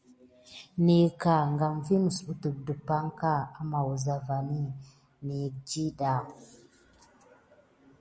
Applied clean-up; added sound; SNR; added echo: none; none; none; none.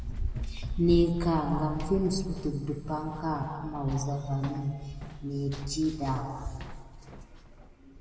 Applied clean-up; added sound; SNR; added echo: none; Run; 7 dB; reverberation time 2.0 s.